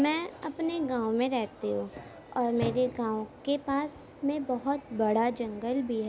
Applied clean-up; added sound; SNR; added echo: none; none; none; none.